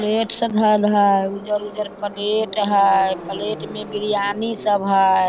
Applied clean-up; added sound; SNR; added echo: none; Subway, metro, underground; 16 dB; none.